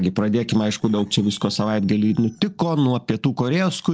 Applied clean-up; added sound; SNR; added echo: neural separator model SepFormer DNS4.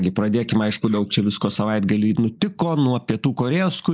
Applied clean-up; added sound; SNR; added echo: neural mask model Resemble Enhance denoiser.